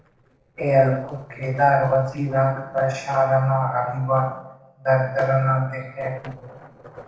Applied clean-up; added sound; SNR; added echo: neural separator model SepFormer DNS4.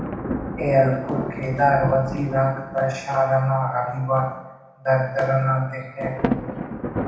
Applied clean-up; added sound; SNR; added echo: none; Thunder; 8 dB; reverberation time 0.9 s.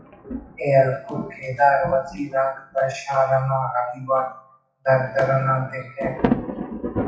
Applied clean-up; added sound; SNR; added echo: classical method WPE with log-MMSE.